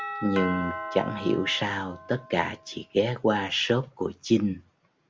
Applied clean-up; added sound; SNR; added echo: none; Doorbell; 12 dB; none.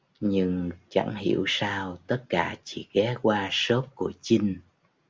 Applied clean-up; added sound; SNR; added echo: none; none; none; none.